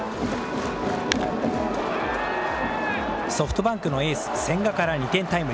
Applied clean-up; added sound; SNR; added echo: none; none; none; none.